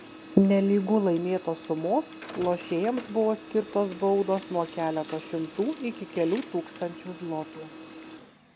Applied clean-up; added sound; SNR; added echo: none; Printer; 16 dB; none.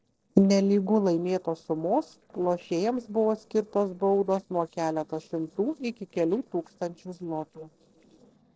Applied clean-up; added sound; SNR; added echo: neural separator model SepFormer DNS4.